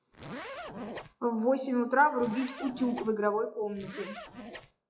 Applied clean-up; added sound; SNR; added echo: classical method WPE with log-MMSE.